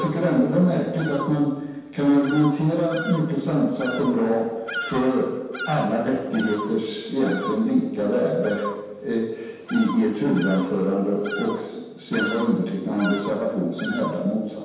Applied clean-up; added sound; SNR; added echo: none; Bird vocalization, bird call, bird song; 13 dB; reverberation time 1.2 s.